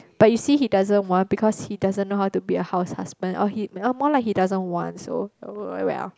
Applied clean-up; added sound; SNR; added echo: none; none; none; none.